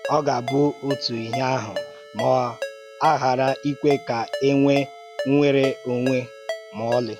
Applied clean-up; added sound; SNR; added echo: none; Ringtone; 11 dB; none.